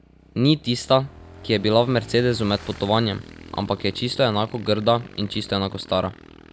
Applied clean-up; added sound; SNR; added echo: none; Motorcycle / Engine; 19 dB; none.